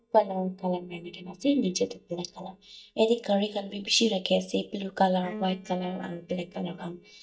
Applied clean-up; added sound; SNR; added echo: neural mask model DeepFilterNet 3.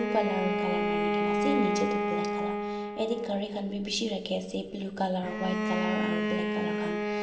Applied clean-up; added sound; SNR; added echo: none; Bowed string instrument; -2 dB; reverberation time 0.6 s.